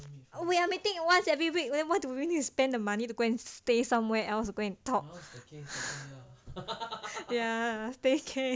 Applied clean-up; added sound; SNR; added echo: none; none; none; none.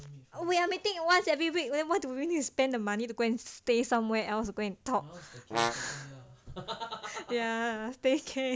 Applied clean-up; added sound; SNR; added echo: none; Brass instrument; 5 dB; none.